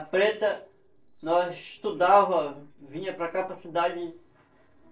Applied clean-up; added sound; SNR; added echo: neural separator model SepFormer DNS4.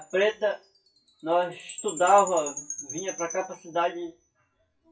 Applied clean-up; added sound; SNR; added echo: classical method WPE with log-MMSE.